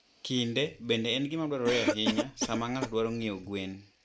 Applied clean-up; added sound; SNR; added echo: none; Cough; 4 dB; none.